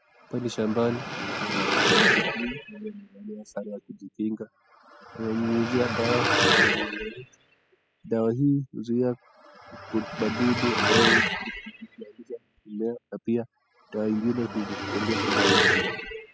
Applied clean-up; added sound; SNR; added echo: classical method spectral subtraction.